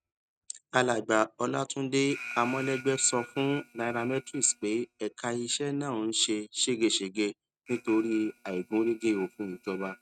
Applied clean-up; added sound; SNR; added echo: neural mask model RNNoise.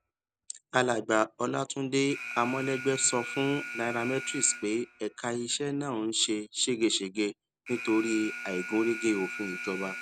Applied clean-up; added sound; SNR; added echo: none; Alarm; 11 dB; none.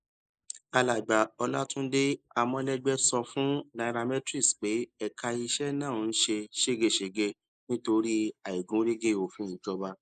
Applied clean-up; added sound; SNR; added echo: neural mask model Resemble Enhance denoiser.